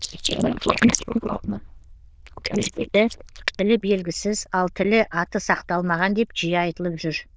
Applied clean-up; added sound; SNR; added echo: neural diffusion model UNIVERSE++.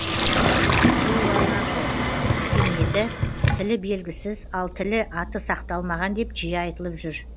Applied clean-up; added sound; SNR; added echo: none; Sink (filling or washing); -5 dB; none.